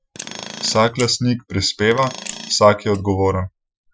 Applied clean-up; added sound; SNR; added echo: classical method Wiener filter.